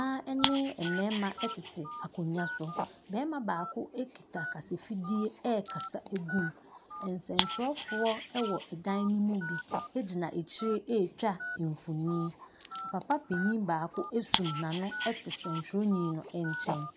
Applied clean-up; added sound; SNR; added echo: none; Dog + Telephone; 6 dB; none.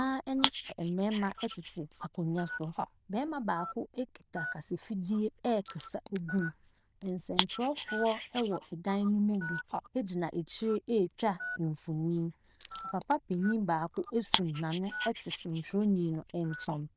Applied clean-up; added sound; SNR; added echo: neural diffusion model UNIVERSE++.